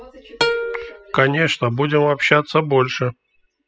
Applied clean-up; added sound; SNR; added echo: classical method spectral subtraction.